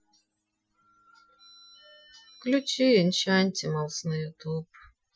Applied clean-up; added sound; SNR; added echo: classical method Wiener filter.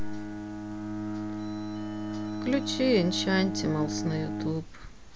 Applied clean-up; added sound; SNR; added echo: none; Bowed string instrument; 4 dB; none.